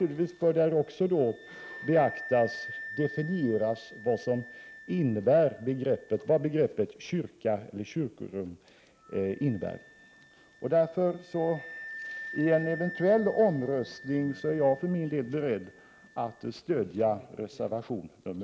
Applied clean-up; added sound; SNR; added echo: none; Wind instrument, woodwind instrument; 17 dB; none.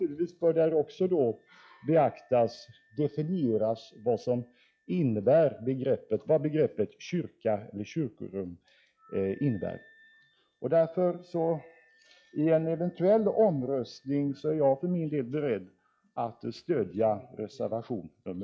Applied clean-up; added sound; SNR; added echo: classical method log-MMSE.